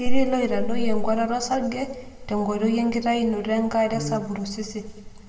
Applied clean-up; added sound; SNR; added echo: none; Brass instrument; 13 dB; reverberation time 1.3 s.